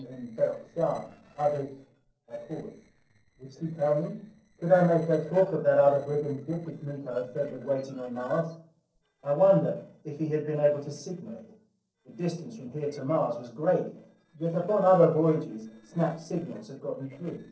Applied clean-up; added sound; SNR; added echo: neural separator model SepFormer DNS4.